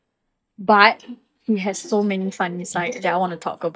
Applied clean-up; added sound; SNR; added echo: neural mask model DeepFilterNet 3.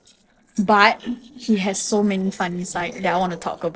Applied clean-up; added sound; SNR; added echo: neural separator model SepFormer DNS4.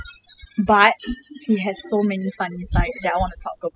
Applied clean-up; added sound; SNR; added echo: classical method spectral subtraction.